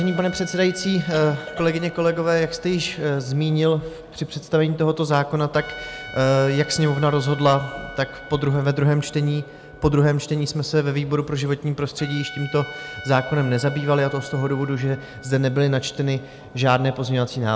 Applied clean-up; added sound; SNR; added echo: none; Trumpet; 18 dB; none.